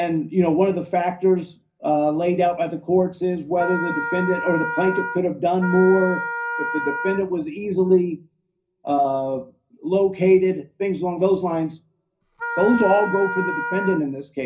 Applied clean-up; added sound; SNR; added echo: none; Wind instrument, woodwind instrument; 6 dB; reverberation time 0.4 s.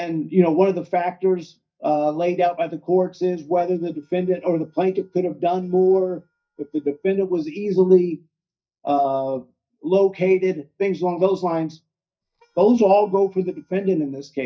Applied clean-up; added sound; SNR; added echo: neural mask model DeepFilterNet 3.